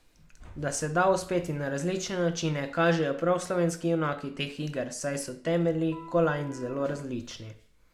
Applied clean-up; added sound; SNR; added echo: none; Electric guitar; 17 dB; none.